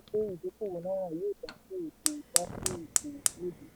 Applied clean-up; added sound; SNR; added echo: none; Fire; -1 dB; none.